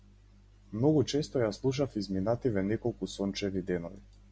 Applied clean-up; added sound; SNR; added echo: none; none; none; none.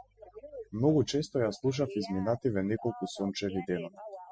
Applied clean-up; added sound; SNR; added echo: classical method spectral subtraction.